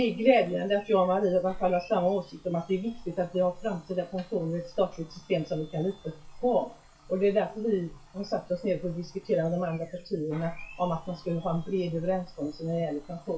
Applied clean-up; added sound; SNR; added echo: classical method WPE with log-MMSE.